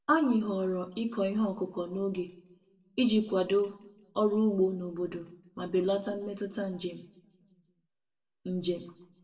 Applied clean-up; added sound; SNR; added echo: none; none; none; reverberation time 0.6 s.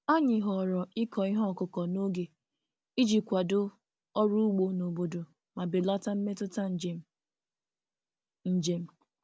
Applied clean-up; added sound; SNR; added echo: none; none; none; none.